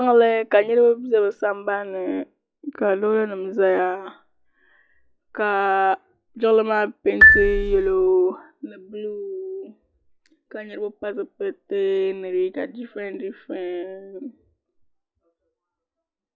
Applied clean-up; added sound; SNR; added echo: classical method log-MMSE.